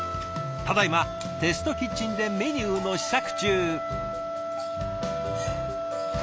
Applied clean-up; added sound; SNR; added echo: none; Wind instrument, woodwind instrument; 4 dB; none.